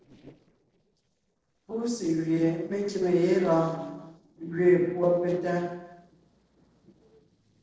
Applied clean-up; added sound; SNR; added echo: neural separator model SepFormer DNS4.